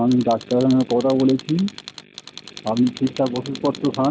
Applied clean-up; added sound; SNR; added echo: none; Tools; 19 dB; none.